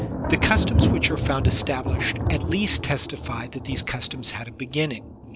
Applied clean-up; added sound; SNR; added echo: none; Thunder; -1 dB; none.